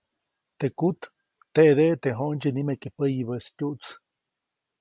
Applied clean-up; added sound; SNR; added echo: none; none; none; none.